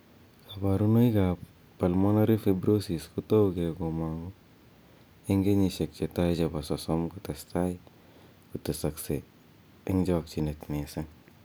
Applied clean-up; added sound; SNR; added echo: none; none; none; none.